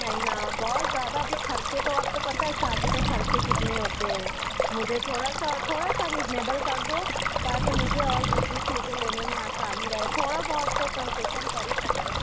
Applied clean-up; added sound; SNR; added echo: none; Stream + Wind; -5 dB; none.